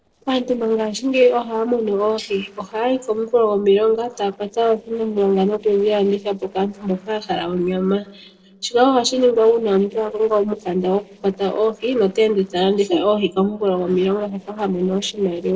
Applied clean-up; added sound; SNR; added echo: neural separator model SepFormer DNS4.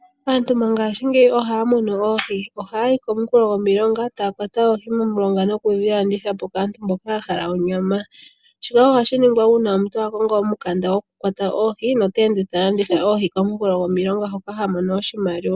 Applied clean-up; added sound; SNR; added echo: none; none; none; none.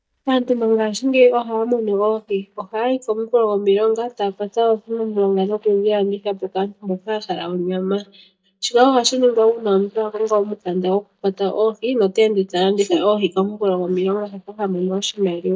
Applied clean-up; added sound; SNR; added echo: neural mask model DeepFilterNet 3.